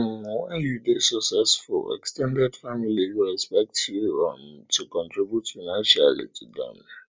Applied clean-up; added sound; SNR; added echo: none; none; none; none.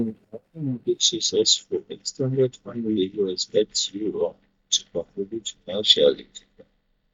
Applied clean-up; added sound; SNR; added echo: neural mask model DeepFilterNet 3.